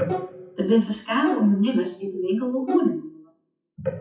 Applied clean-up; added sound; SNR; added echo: classical method WPE with log-MMSE.